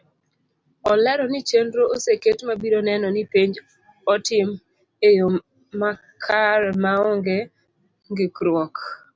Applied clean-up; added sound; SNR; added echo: none; none; none; none.